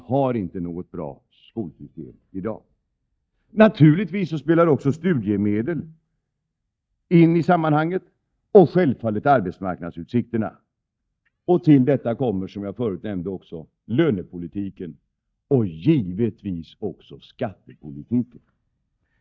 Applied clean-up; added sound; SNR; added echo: neural mask model DeepFilterNet 3.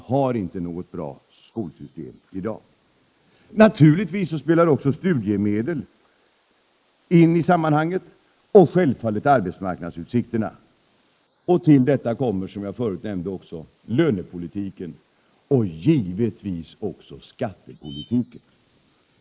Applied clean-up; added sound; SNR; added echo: neural mask model Resemble Enhance denoiser.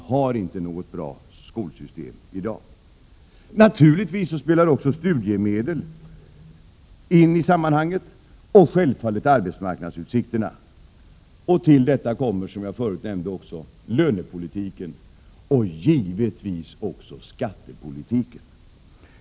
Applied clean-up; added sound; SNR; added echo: none; none; none; none.